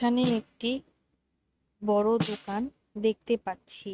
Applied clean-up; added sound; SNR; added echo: neural mask model RNNoise.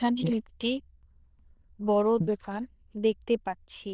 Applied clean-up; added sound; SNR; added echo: neural diffusion model UNIVERSE++.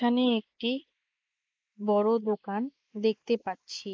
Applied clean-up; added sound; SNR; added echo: neural mask model Resemble Enhance denoiser.